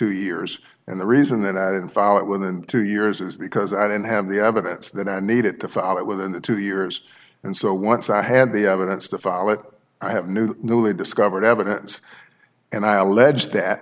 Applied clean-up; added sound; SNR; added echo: none; none; none; none.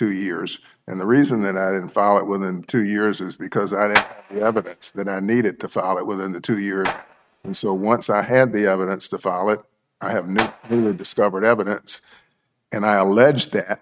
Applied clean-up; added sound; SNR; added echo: neural mask model RNNoise.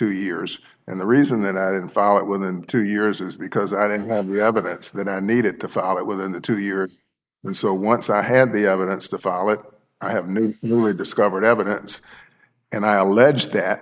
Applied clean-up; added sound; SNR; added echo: neural mask model Resemble Enhance denoiser.